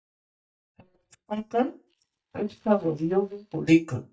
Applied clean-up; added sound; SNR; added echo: neural mask model DeepFilterNet 3.